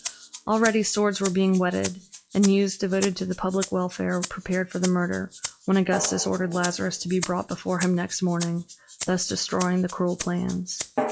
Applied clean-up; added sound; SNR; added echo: classical method log-MMSE.